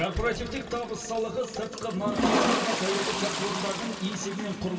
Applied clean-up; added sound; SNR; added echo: none; Toilet flush; 0 dB; reverberation time 2.9 s.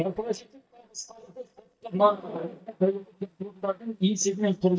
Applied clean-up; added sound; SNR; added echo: neural mask model DeepFilterNet 3.